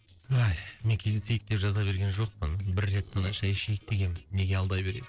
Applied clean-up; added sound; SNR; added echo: neural separator model SepFormer DNS4.